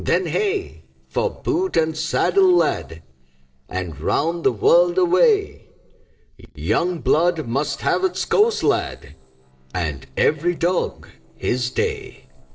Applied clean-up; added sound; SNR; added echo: neural separator model SepFormer DNS4.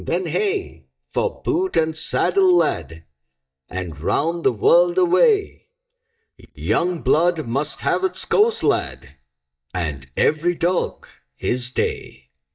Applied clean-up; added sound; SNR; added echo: neural mask model DeepFilterNet 3.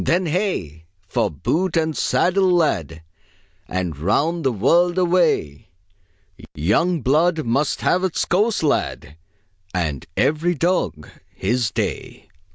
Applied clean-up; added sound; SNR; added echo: none; none; none; none.